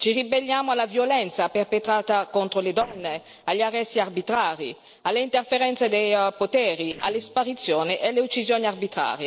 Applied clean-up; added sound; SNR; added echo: neural separator model SepFormer DNS4.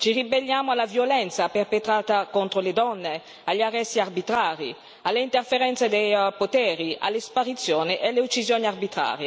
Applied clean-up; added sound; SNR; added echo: none; none; none; none.